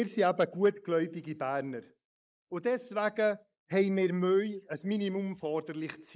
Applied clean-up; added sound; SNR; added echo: neural mask model Resemble Enhance denoiser.